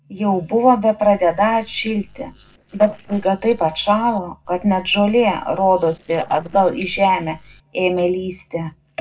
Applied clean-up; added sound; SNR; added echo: neural separator model SepFormer DNS4.